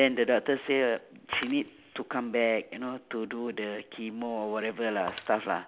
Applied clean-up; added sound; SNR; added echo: none; Shatter; 19 dB; none.